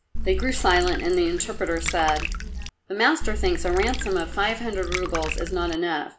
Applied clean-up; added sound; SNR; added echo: none; Water / Liquid; 3 dB; none.